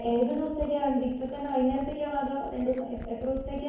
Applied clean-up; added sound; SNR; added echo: none; Glass; 15 dB; reverberation time 1.0 s.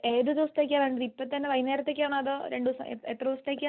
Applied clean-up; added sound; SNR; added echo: none; none; none; none.